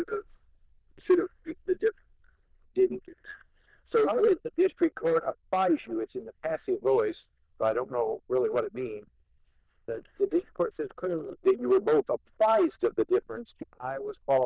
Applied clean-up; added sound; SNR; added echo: neural diffusion model UNIVERSE++.